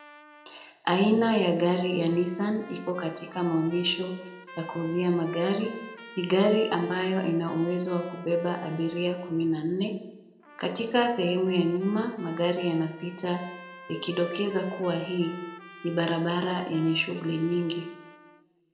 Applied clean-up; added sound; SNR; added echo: none; Trumpet; 19 dB; reverberation time 0.7 s.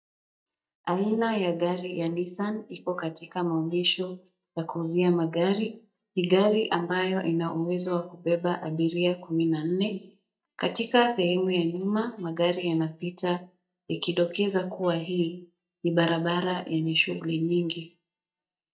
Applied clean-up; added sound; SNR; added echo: neural mask model DeepFilterNet 3.